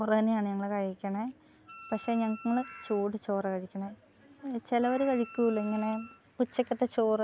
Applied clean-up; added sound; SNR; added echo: none; Wind instrument, woodwind instrument; 19 dB; none.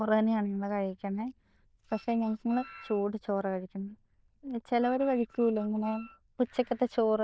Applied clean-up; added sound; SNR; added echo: neural diffusion model UNIVERSE++.